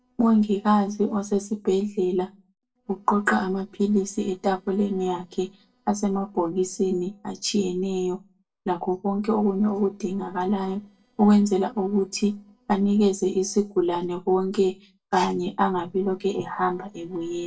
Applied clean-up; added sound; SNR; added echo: neural separator model SepFormer DNS4.